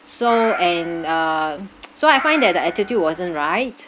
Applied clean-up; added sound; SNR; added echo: none; Meow; 13 dB; none.